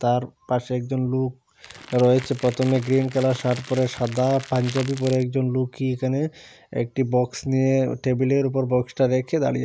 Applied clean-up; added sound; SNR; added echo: none; Crackle; 17 dB; none.